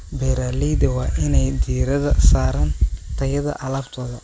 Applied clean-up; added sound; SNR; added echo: none; none; none; none.